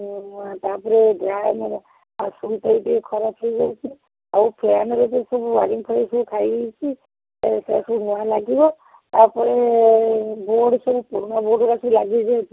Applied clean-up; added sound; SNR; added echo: none; none; none; none.